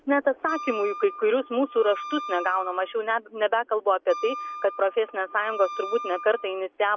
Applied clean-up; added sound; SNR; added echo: none; Wind instrument, woodwind instrument; 12 dB; none.